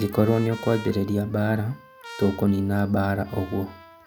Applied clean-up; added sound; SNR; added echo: none; Trumpet; 19 dB; none.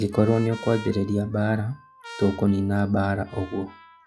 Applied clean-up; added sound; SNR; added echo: classical method log-MMSE.